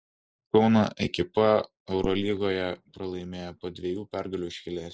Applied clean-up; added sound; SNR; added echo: neural mask model Resemble Enhance denoiser.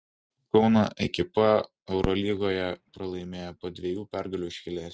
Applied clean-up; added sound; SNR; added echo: neural mask model RNNoise.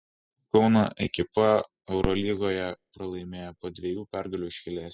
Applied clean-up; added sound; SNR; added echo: classical method spectral subtraction.